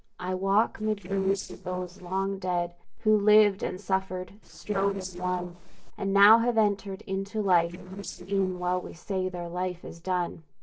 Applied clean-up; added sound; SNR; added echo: neural separator model SepFormer DNS4.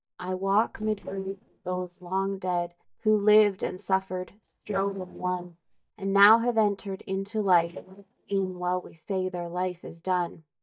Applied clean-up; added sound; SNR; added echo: neural mask model DeepFilterNet 3.